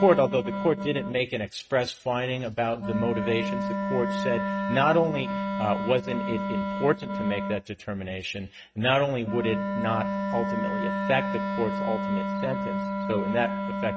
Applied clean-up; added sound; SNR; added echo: neural mask model RNNoise.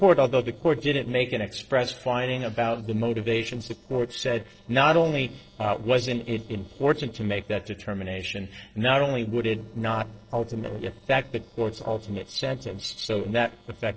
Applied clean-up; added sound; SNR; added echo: neural separator model SepFormer DNS4.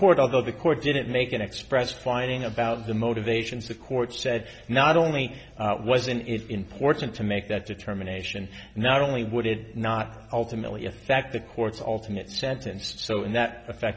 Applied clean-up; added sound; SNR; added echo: none; none; none; none.